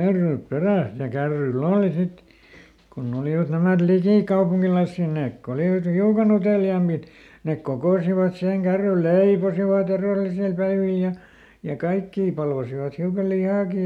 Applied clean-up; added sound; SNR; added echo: none; none; none; none.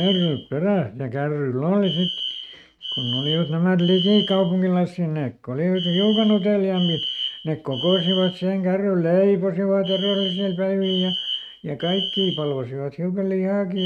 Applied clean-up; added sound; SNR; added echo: neural mask model RNNoise.